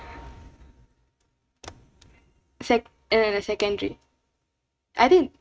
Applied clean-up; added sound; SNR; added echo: neural mask model RNNoise.